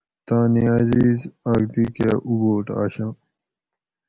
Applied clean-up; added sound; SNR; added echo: none; none; none; none.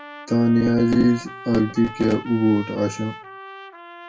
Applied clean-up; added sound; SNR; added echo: none; Trumpet; 17 dB; reverberation time 0.2 s.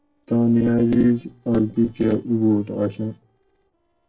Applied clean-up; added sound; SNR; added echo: neural separator model SepFormer DNS4.